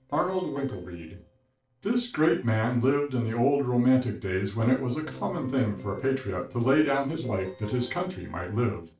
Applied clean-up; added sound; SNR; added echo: neural separator model SepFormer DNS4.